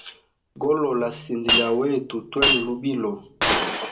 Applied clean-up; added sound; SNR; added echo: none; Shatter; -1 dB; reverberation time 0.2 s.